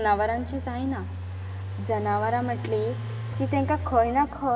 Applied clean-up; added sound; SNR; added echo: none; Engine; 6 dB; reverberation time 1.4 s.